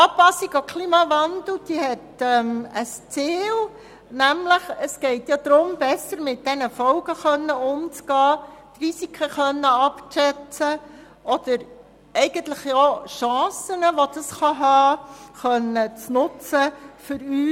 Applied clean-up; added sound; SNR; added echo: none; none; none; none.